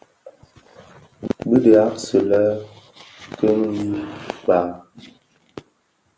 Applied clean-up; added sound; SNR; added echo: none; none; none; none.